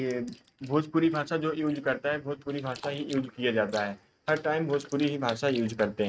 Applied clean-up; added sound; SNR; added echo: neural mask model RNNoise.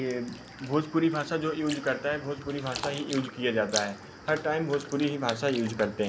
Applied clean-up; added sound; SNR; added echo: none; Bathtub (filling or washing); 13 dB; none.